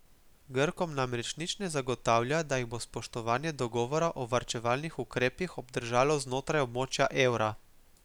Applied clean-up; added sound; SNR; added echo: none; none; none; none.